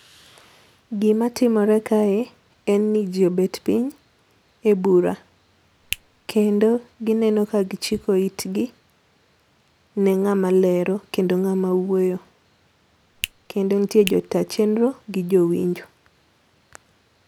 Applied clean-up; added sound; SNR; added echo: none; Finger snapping; 14 dB; none.